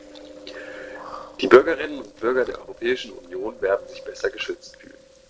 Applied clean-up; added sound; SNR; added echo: neural separator model SepFormer DNS4.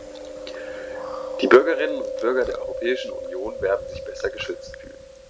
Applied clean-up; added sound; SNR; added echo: none; Chewing, mastication; 7 dB; none.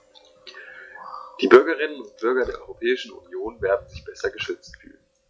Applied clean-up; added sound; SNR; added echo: classical method log-MMSE.